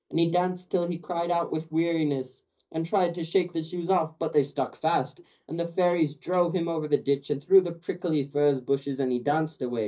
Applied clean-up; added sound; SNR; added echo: neural mask model DeepFilterNet 3.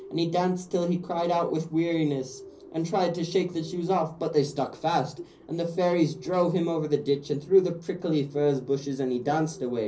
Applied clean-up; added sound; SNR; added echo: none; Bird; 20 dB; reverberation time 0.5 s.